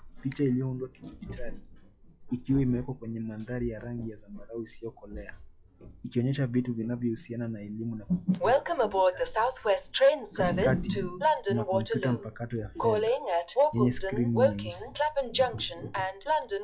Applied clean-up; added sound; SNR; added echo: classical method log-MMSE.